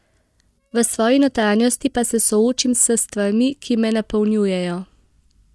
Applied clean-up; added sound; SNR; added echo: neural mask model DeepFilterNet 3.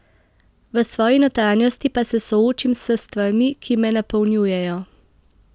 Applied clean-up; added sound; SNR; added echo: none; none; none; none.